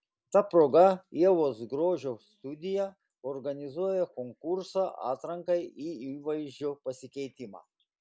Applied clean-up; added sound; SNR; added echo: none; none; none; none.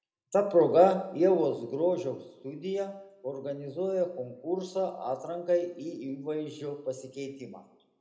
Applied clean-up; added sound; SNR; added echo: none; none; none; reverberation time 0.7 s.